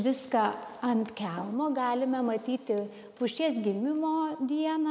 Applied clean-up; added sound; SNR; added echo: none; none; none; none.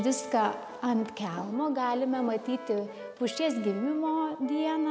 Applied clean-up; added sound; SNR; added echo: none; Brass instrument; 14 dB; none.